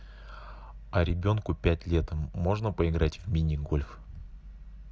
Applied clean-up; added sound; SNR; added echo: none; none; none; none.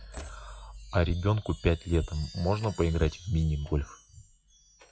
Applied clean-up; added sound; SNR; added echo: classical method log-MMSE.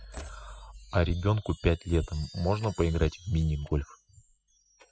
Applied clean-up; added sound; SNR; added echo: classical method spectral subtraction.